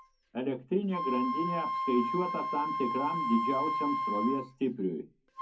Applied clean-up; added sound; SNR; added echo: none; Wind instrument, woodwind instrument; 1 dB; reverberation time 0.4 s.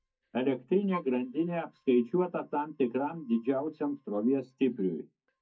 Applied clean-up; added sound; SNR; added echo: neural mask model DeepFilterNet 3.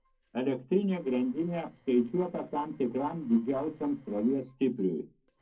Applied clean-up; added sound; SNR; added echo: neural separator model SepFormer DNS4.